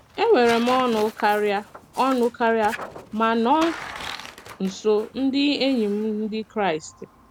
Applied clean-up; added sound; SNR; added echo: none; Tearing; 16 dB; none.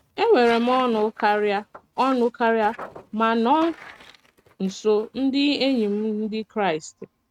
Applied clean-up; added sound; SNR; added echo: neural mask model RNNoise.